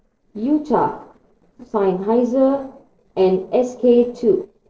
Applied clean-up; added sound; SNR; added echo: neural separator model SepFormer DNS4.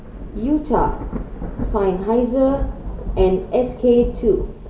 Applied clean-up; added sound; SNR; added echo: none; Thunder / Rain; 7 dB; reverberation time 0.2 s.